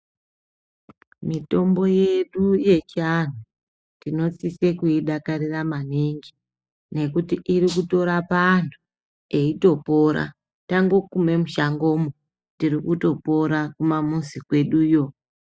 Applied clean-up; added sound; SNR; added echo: classical method spectral subtraction.